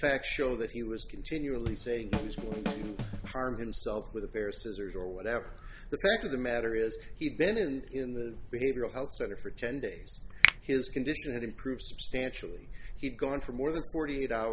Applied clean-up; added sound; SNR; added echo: none; Finger snapping + Drum kit; 1 dB; none.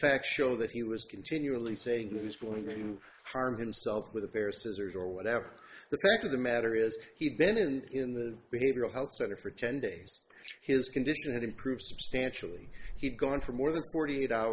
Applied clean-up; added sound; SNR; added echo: neural mask model Resemble Enhance denoiser.